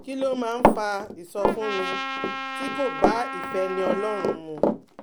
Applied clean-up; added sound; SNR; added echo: none; Trumpet + Run; -3 dB; none.